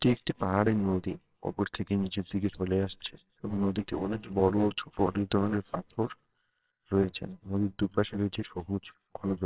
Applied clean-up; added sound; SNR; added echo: neural separator model SepFormer WHAMR!.